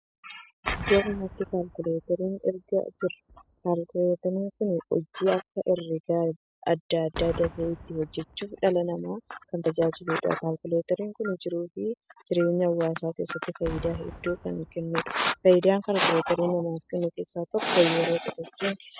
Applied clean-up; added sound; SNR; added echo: none; Boom; 19 dB; none.